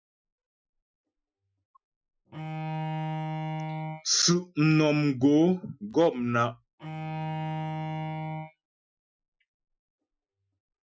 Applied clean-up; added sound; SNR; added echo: classical method Wiener filter.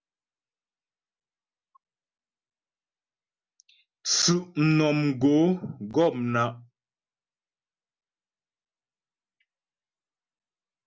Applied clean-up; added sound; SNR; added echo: none; none; none; none.